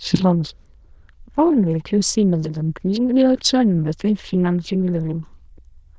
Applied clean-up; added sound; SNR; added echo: neural diffusion model UNIVERSE++.